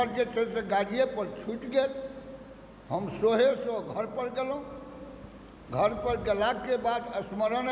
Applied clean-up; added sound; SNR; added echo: none; none; none; none.